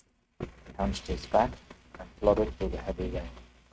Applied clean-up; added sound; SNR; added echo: neural mask model RNNoise.